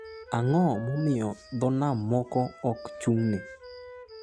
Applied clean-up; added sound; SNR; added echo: none; Wind instrument, woodwind instrument; 17 dB; none.